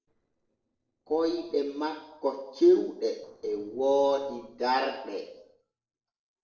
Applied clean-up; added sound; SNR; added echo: neural separator model SepFormer DNS4.